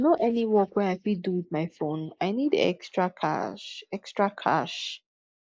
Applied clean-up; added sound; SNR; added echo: neural mask model Resemble Enhance denoiser.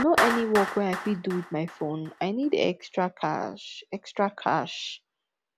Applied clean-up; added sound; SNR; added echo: none; Clapping; 7 dB; none.